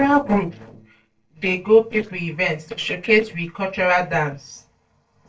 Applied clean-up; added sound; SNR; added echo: neural separator model SepFormer DNS4.